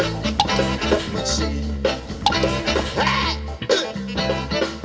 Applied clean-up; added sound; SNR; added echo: none; Drip / Water; 5 dB; reverberation time 0.1 s.